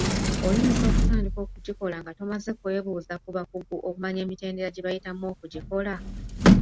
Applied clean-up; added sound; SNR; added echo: none; Sliding door; -5 dB; none.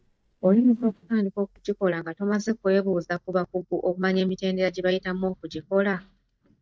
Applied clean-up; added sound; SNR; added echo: neural mask model DeepFilterNet 3.